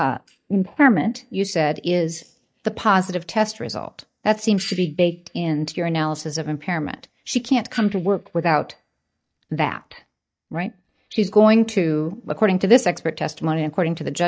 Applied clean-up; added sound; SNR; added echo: neural mask model DeepFilterNet 3.